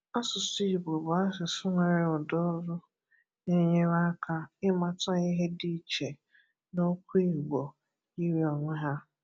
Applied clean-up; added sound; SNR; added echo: none; none; none; none.